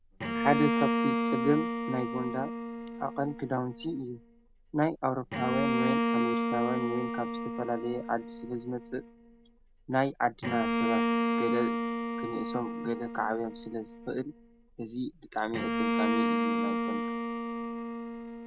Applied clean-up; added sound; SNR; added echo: none; Bowed string instrument; -1 dB; none.